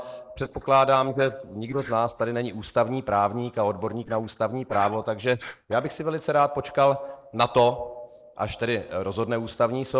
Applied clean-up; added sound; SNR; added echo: neural mask model Resemble Enhance denoiser.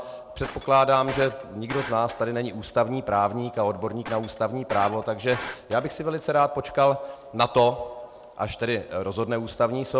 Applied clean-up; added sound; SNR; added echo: none; Shatter; 14 dB; none.